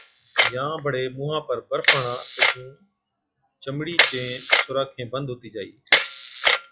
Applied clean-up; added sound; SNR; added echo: classical method log-MMSE.